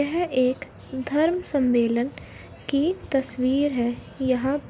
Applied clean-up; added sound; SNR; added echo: none; none; none; none.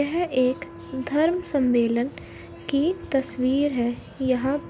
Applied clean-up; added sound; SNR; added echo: none; Wind instrument, woodwind instrument; 20 dB; none.